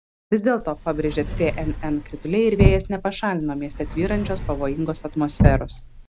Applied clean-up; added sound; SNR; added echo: none; Sliding door / Slam / Wood; 1 dB; none.